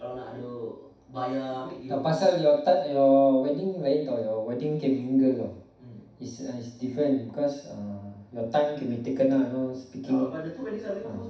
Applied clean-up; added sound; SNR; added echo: none; none; none; reverberation time 0.6 s.